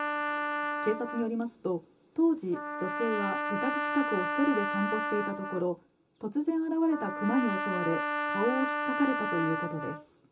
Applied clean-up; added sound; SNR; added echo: none; Trumpet; 2 dB; reverberation time 0.2 s.